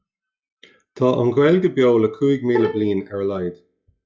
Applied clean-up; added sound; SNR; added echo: classical method log-MMSE.